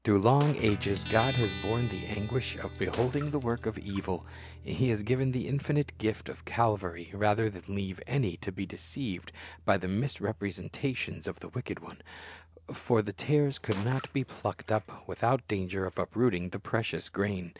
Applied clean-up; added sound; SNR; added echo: none; Guitar + Bathtub (filling or washing) / Water / Splash, splatter; 14 dB; none.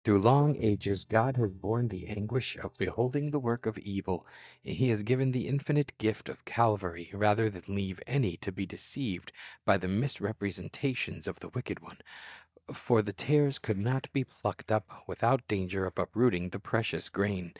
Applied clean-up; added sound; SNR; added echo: neural mask model DeepFilterNet 3.